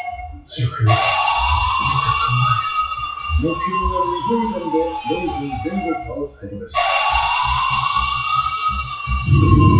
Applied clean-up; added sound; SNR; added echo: classical method WPE with log-MMSE.